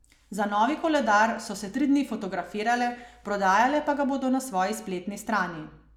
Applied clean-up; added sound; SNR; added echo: none; none; none; none.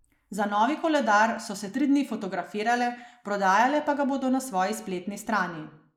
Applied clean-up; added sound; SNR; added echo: neural mask model Resemble Enhance denoiser.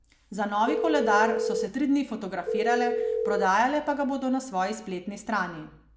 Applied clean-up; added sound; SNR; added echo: none; Telephone; -1 dB; none.